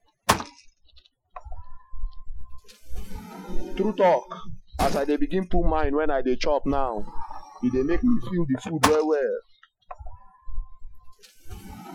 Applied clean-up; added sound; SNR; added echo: classical method Wiener filter.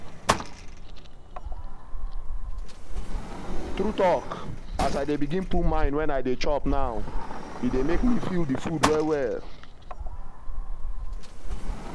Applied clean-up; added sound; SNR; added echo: none; Sliding door; -4 dB; none.